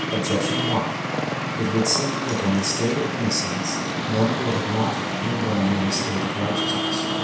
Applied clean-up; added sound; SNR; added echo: none; Traffic noise, roadway noise; 0 dB; reverberation time 0.7 s.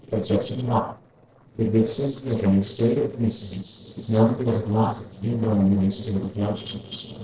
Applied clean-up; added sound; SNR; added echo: neural separator model SepFormer DNS4.